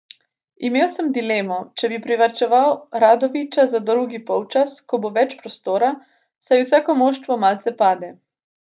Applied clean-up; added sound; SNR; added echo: none; none; none; none.